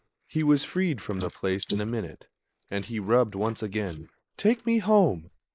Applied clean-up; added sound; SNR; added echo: neural mask model Resemble Enhance denoiser.